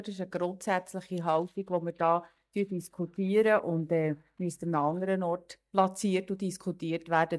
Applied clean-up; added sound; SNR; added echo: neural mask model DeepFilterNet 3.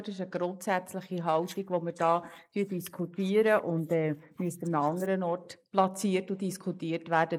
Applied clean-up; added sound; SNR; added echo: neural mask model Resemble Enhance denoiser.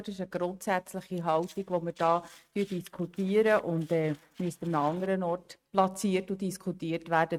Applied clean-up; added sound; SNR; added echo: neural mask model RNNoise.